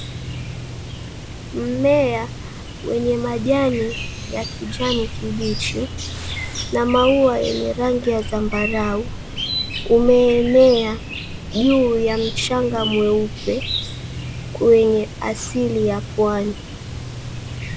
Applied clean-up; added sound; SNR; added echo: none; Chirp, tweet; 8 dB; none.